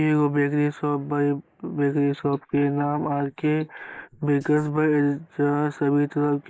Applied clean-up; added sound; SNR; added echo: neural mask model Resemble Enhance denoiser.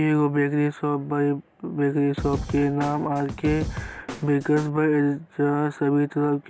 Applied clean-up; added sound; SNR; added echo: none; Snare drum / Drum kit; 10 dB; none.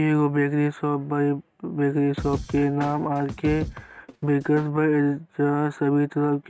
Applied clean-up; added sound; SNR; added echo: neural mask model RNNoise.